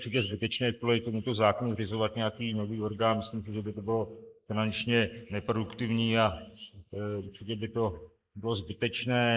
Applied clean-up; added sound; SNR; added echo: neural mask model Resemble Enhance denoiser.